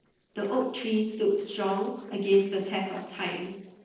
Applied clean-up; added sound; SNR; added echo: neural separator model SepFormer DNS4.